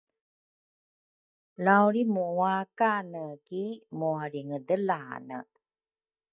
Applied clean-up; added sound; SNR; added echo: neural mask model DeepFilterNet 3.